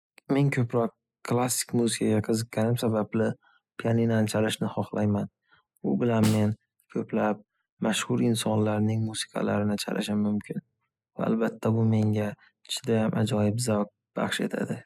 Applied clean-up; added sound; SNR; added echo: classical method spectral subtraction.